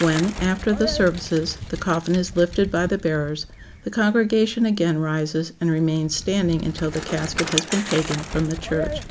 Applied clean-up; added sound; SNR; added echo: none; Bicycle; 10 dB; none.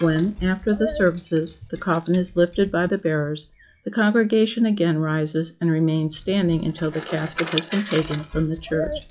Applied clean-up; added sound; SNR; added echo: classical method log-MMSE.